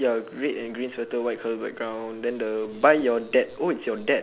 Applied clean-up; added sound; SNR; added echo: none; none; none; none.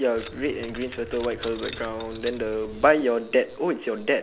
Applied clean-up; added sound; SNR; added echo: none; Keys jangling; 15 dB; none.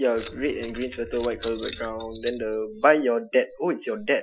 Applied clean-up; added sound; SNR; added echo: classical method Wiener filter.